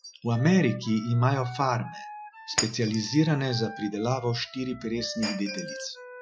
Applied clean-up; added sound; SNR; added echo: classical method Wiener filter.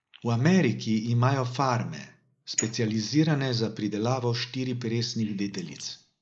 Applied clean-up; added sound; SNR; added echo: neural mask model Resemble Enhance denoiser.